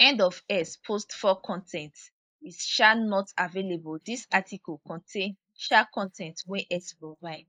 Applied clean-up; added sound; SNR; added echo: neural mask model Resemble Enhance denoiser.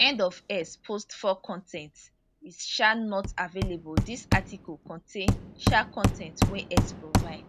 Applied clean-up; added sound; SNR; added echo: none; Hammer; 0 dB; none.